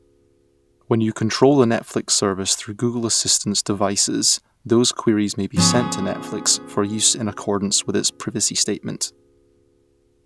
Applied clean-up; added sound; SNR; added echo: none; Acoustic guitar / Strum; 12 dB; none.